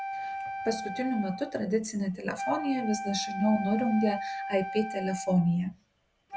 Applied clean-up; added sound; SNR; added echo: none; Wind instrument, woodwind instrument; 7 dB; none.